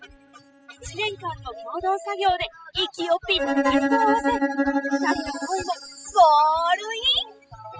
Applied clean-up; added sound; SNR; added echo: classical method spectral subtraction.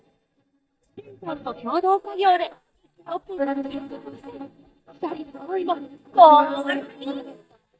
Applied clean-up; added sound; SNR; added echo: neural mask model DeepFilterNet 3.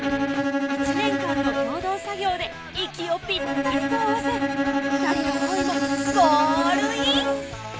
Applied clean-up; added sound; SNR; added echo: none; Bowed string instrument; -1 dB; none.